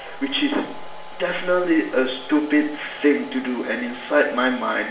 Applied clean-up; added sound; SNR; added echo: none; Domestic sounds, home sounds; 17 dB; reverberation time 0.5 s.